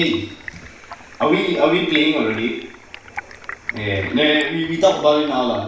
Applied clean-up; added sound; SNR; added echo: none; Stream; 16 dB; reverberation time 0.7 s.